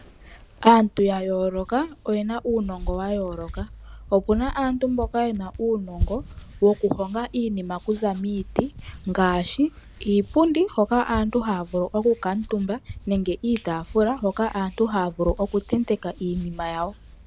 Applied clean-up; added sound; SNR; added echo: none; Hands; 13 dB; none.